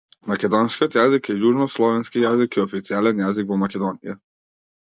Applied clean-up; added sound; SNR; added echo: none; none; none; none.